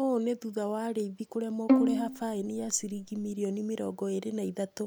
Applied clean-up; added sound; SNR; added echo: none; Bowed string instrument; -3 dB; none.